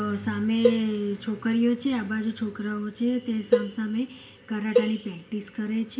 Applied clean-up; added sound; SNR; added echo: none; Cowbell; 2 dB; reverberation time 0.4 s.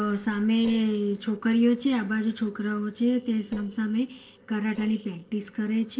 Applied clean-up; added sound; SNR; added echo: neural separator model SepFormer DNS4.